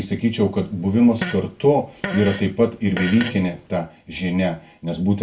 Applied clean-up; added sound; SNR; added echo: none; Fart; 11 dB; reverberation time 0.2 s.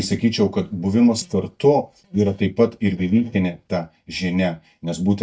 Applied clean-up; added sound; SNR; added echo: neural mask model DeepFilterNet 3.